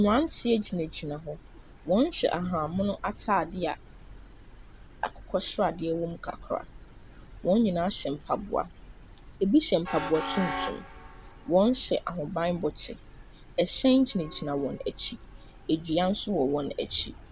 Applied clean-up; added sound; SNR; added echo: none; Train; 14 dB; none.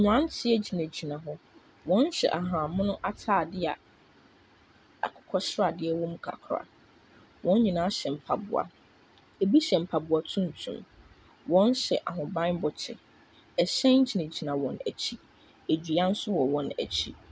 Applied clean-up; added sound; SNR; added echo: none; none; none; none.